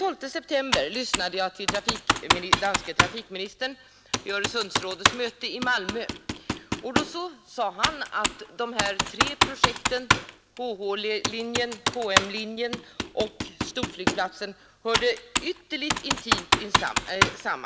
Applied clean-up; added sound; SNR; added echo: none; Computer keyboard; -2 dB; none.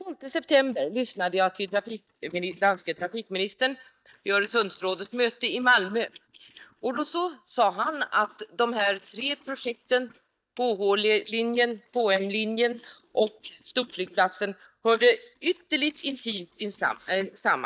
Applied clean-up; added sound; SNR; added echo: neural mask model DeepFilterNet 3.